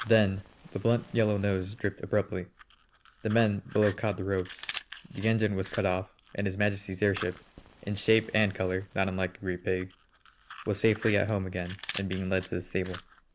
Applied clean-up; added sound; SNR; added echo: none; Fire; 18 dB; none.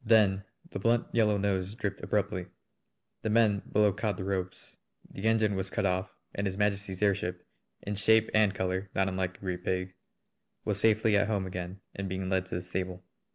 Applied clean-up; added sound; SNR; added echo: none; none; none; none.